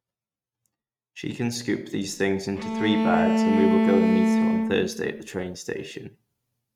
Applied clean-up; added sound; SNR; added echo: neural mask model RNNoise.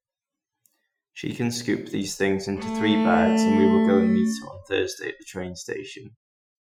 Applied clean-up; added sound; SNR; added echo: classical method Wiener filter.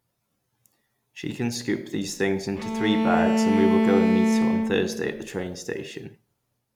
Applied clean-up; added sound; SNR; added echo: none; Bowed string instrument; -4 dB; none.